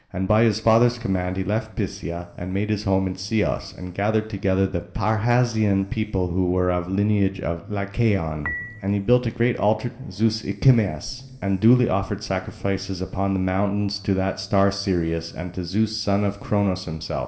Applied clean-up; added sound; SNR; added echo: none; Dishes, pots, and pans / Chink, clink; 13 dB; reverberation time 2.8 s.